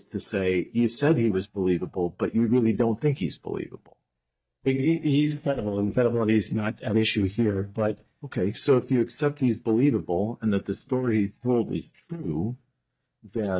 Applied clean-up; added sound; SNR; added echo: neural mask model DeepFilterNet 3.